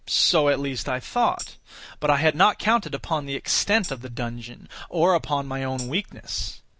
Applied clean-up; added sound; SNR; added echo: none; Tambourine; 18 dB; none.